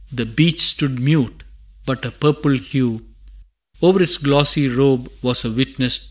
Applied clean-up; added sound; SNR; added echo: none; none; none; none.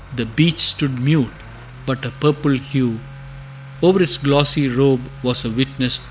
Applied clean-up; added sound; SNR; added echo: none; Accelerating, revving, vroom / Motor vehicle (road); 17 dB; none.